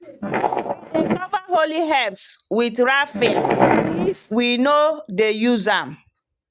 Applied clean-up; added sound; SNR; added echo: neural mask model RNNoise.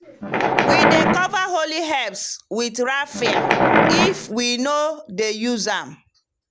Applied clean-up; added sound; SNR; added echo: none; Wild animals; -5 dB; none.